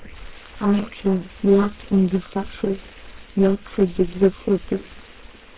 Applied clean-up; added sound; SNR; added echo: neural separator model SepFormer WHAMR!.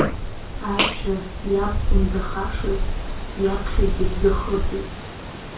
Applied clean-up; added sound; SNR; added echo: none; Wind; -2 dB; reverberation time 0.3 s.